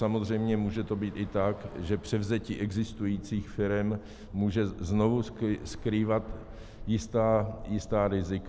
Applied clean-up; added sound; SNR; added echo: none; Traffic noise, roadway noise / Bus; 15 dB; none.